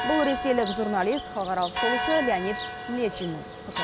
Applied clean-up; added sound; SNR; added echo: none; Church bell; 4 dB; none.